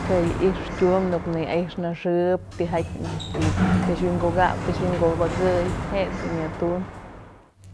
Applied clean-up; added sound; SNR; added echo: none; Sliding door; 4 dB; none.